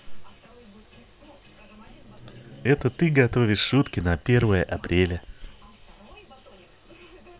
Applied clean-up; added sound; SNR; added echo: none; none; none; none.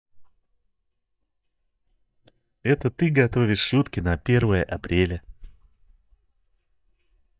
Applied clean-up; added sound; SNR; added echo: neural mask model DeepFilterNet 3.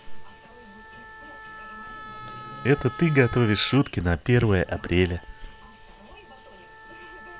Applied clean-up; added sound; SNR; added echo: none; Wind instrument, woodwind instrument; 17 dB; none.